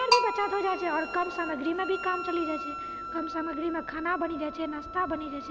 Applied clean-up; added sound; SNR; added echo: none; Wind instrument, woodwind instrument + Bell; 4 dB; none.